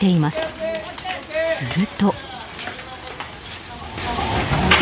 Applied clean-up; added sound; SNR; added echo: none; none; none; none.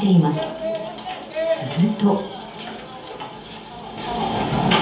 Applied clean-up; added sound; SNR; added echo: none; none; none; reverberation time 0.7 s.